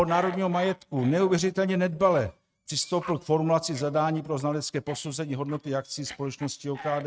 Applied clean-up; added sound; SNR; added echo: neural mask model RNNoise.